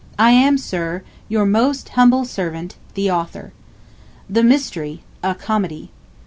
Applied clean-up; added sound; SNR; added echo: none; none; none; none.